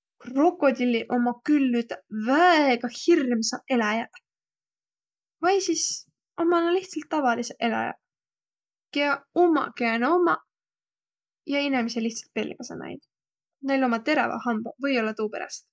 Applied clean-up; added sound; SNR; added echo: none; none; none; none.